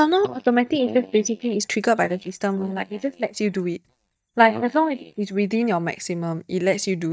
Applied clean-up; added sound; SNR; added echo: neural mask model DeepFilterNet 3.